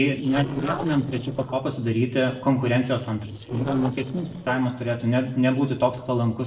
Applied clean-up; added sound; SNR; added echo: neural separator model SepFormer DNS4.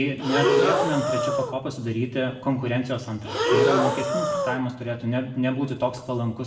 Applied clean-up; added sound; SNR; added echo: none; Breathing; -4 dB; reverberation time 0.8 s.